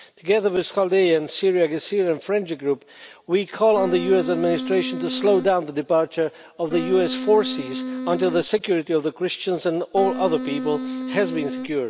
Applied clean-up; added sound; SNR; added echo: none; Wind instrument, woodwind instrument; 7 dB; none.